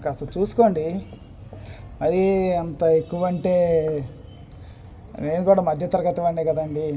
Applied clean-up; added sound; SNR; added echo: none; none; none; none.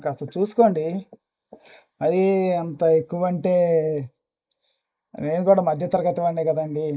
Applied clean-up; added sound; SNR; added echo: neural mask model Resemble Enhance denoiser.